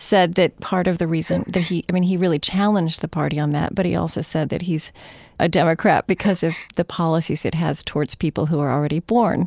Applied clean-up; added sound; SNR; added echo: neural mask model Resemble Enhance denoiser.